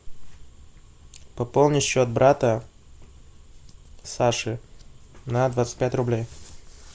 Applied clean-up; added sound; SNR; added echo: none; none; none; none.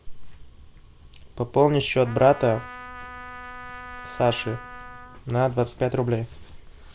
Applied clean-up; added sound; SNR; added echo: none; Trumpet; 15 dB; none.